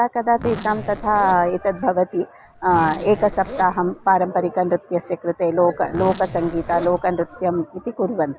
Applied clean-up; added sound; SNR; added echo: none; Zipper (clothing); 13 dB; none.